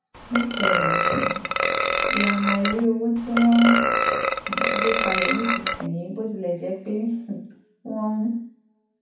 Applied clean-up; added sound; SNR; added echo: none; Burping, eructation; -1 dB; reverberation time 0.6 s.